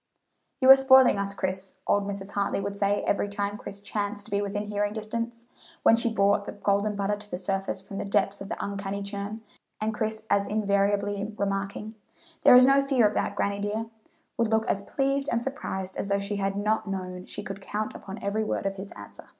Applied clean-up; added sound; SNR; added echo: none; none; none; none.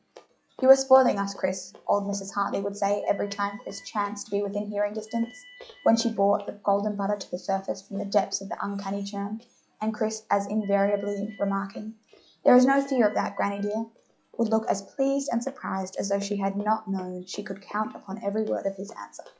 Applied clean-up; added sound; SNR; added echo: classical method log-MMSE.